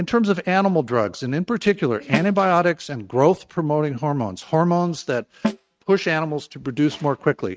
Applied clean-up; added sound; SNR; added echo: neural mask model RNNoise.